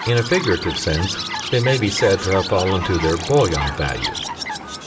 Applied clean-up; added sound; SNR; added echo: none; Chirp, tweet; 7 dB; reverberation time 2.2 s.